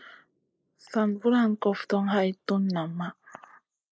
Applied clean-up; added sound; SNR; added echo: neural mask model Resemble Enhance denoiser.